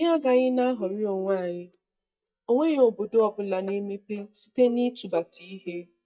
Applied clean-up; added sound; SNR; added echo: neural mask model DeepFilterNet 3.